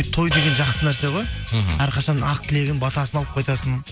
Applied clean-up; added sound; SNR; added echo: none; Hi-hat; 9 dB; none.